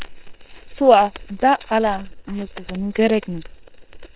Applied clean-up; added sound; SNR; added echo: neural separator model SepFormer WHAM!.